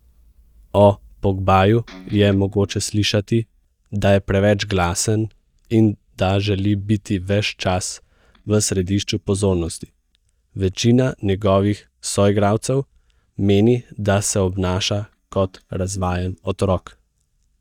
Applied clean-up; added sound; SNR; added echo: neural mask model DeepFilterNet 3.